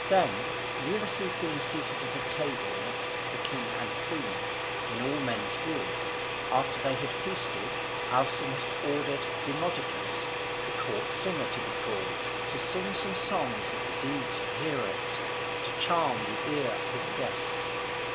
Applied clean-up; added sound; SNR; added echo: none; Domestic sounds, home sounds; -2 dB; none.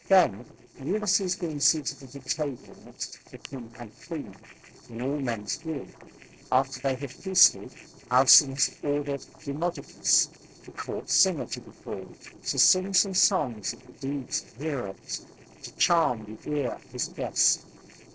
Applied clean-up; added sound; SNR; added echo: neural separator model SepFormer DNS4.